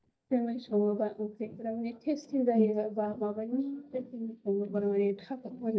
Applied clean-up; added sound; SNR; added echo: neural mask model DeepFilterNet 3.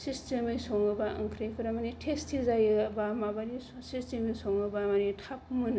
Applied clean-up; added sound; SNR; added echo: none; none; none; none.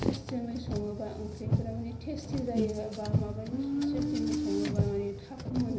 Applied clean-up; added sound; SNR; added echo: none; Car; -3 dB; reverberation time 0.5 s.